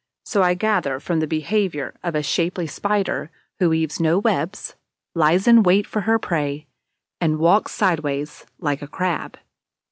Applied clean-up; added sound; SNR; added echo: none; none; none; none.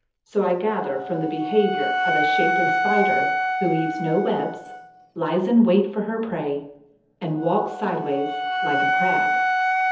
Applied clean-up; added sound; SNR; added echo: none; Wind instrument, woodwind instrument; 1 dB; reverberation time 0.7 s.